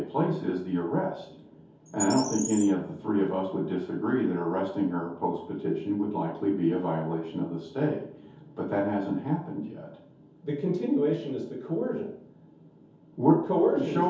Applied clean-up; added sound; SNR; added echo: none; Bird; 11 dB; reverberation time 0.6 s.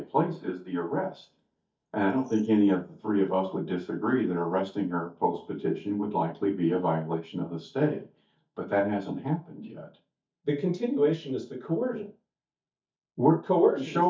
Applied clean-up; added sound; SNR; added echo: neural mask model DeepFilterNet 3.